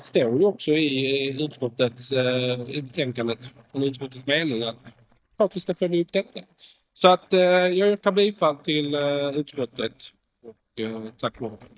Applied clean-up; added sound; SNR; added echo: neural mask model DeepFilterNet 3.